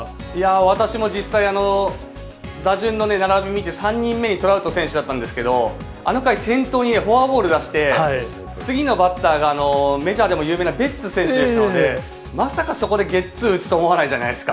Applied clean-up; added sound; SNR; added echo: none; none; none; none.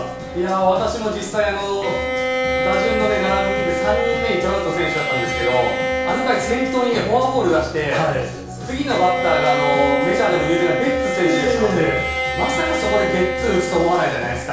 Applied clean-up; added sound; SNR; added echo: none; Bowed string instrument; 3 dB; reverberation time 0.6 s.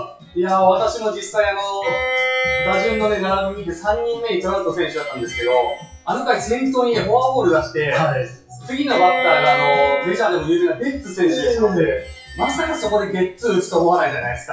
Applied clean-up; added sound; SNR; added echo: classical method WPE with log-MMSE.